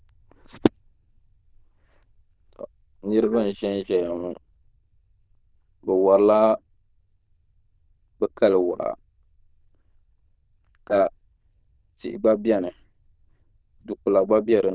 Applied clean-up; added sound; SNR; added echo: neural diffusion model UNIVERSE++.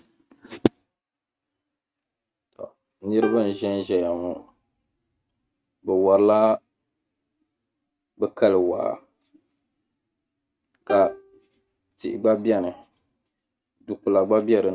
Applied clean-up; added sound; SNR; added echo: neural mask model RNNoise.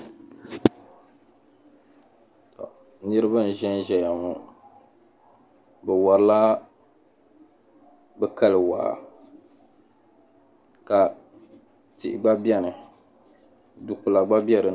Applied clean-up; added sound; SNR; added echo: none; none; none; none.